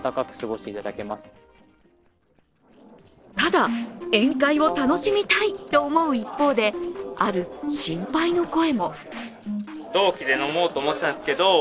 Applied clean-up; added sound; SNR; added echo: neural separator model SepFormer DNS4.